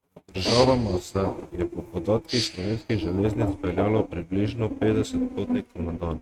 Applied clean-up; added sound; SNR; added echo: neural mask model RNNoise.